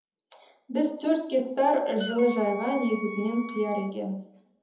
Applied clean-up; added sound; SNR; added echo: none; Wind instrument, woodwind instrument; 13 dB; reverberation time 0.7 s.